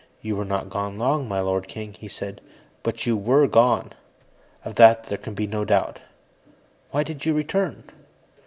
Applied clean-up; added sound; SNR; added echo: none; none; none; none.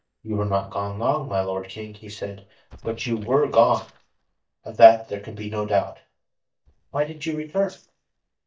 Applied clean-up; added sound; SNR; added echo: neural mask model DeepFilterNet 3.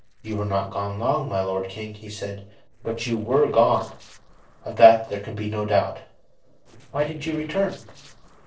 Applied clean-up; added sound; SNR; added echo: neural separator model SepFormer DNS4.